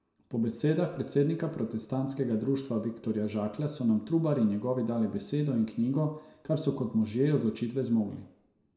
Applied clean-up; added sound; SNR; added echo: none; none; none; reverberation time 0.6 s.